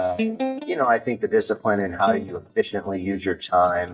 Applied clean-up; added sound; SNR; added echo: neural mask model DeepFilterNet 3.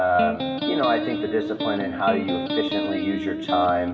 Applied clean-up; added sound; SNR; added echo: none; Electric guitar; 3 dB; reverberation time 1.7 s.